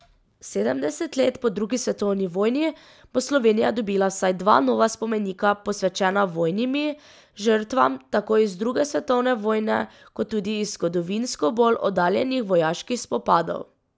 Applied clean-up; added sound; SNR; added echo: none; none; none; none.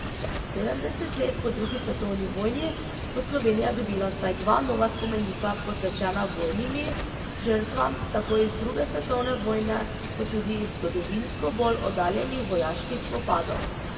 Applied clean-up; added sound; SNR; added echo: none; Chirp, tweet; -4 dB; reverberation time 1.8 s.